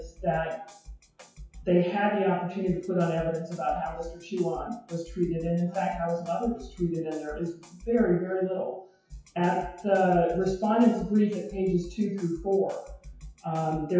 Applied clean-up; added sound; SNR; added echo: classical method WPE with log-MMSE.